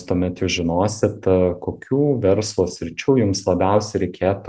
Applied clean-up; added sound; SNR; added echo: none; none; none; none.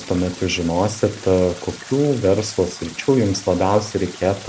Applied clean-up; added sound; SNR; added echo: none; Stream; 18 dB; none.